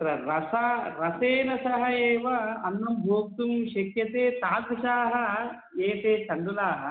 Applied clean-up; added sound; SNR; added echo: none; none; none; none.